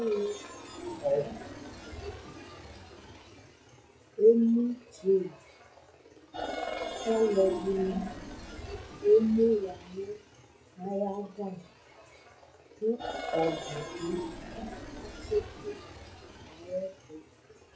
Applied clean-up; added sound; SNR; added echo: classical method WPE with log-MMSE.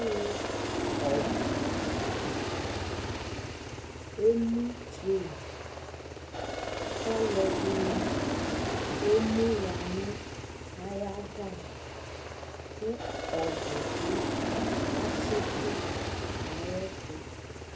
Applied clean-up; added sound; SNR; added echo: none; Aircraft; -1 dB; reverberation time 0.3 s.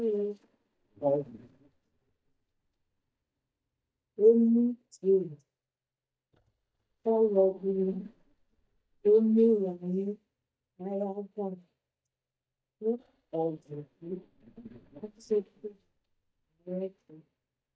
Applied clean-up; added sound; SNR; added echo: neural mask model DeepFilterNet 3.